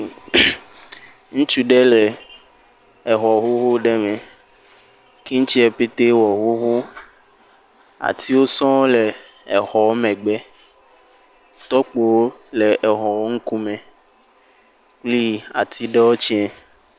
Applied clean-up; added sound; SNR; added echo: none; none; none; none.